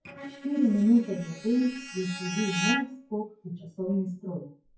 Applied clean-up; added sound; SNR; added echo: classical method WPE with log-MMSE.